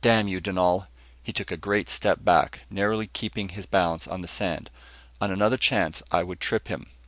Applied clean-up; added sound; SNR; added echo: none; none; none; none.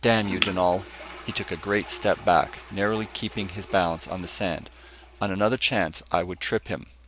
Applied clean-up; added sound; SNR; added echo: none; Shatter + Toilet flush; 13 dB; none.